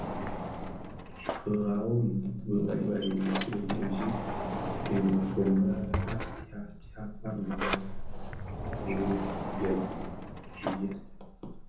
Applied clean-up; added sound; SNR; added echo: none; Sliding door; 4 dB; reverberation time 0.6 s.